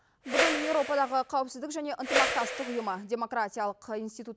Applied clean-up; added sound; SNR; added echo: none; Whoosh, swoosh, swish; 0 dB; none.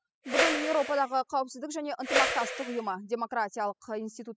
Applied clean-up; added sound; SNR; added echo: classical method spectral subtraction.